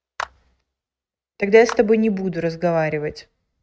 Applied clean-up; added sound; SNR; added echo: neural mask model RNNoise.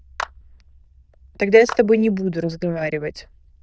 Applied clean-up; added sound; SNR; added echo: neural diffusion model UNIVERSE++.